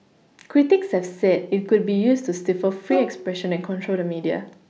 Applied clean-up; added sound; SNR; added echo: none; Bowed string instrument; 10 dB; none.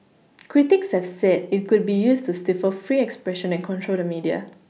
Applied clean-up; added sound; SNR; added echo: none; none; none; none.